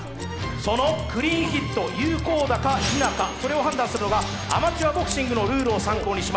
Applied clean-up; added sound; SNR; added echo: none; Scissors; 19 dB; none.